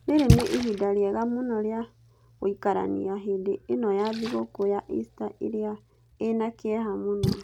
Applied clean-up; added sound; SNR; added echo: none; Splash, splatter; 5 dB; none.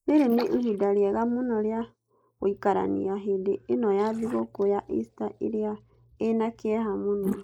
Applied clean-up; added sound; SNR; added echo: neural mask model Resemble Enhance denoiser.